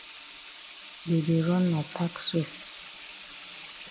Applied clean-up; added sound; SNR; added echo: none; Sink (filling or washing) / Water tap, faucet; 7 dB; none.